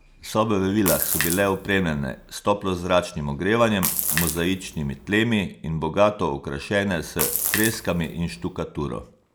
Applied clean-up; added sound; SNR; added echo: none; Splash, splatter; 5 dB; none.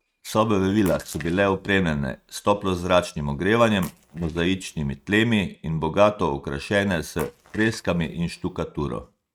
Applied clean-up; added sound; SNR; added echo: neural mask model RNNoise.